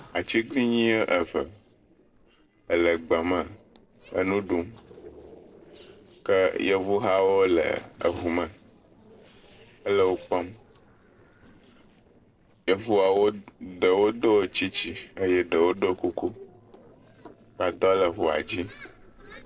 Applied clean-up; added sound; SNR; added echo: neural separator model SepFormer DNS4.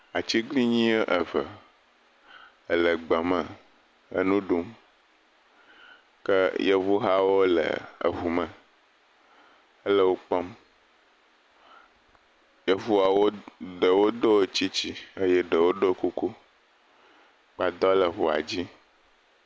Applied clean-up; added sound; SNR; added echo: none; none; none; none.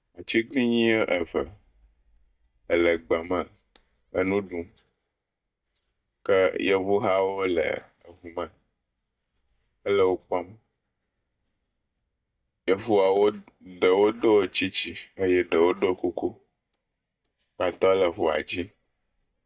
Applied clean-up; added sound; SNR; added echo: neural mask model DeepFilterNet 3.